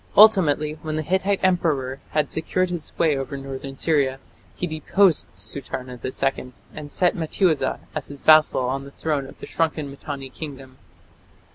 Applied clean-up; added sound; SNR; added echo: none; none; none; none.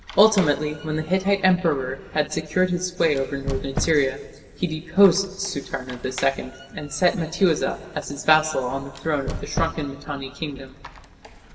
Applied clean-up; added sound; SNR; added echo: none; Squeak; 14 dB; reverberation time 2.2 s.